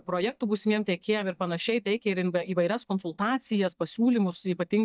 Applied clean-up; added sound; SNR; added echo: neural mask model DeepFilterNet 3.